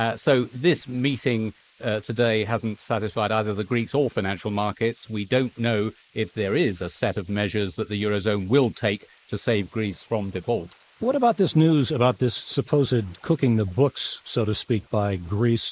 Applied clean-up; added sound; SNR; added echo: neural mask model Resemble Enhance denoiser.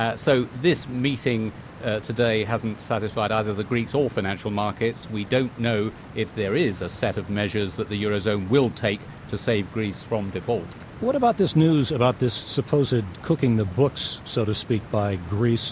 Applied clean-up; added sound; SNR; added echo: none; Stream; 17 dB; none.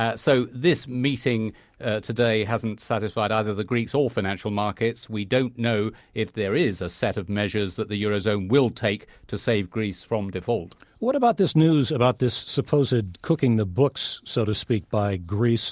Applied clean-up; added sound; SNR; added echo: none; none; none; none.